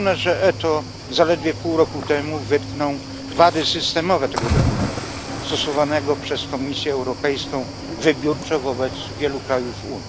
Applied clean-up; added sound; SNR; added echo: none; Cricket / Waves, surf; 7 dB; none.